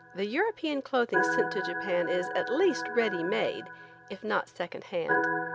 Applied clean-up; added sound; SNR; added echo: none; Organ; 3 dB; none.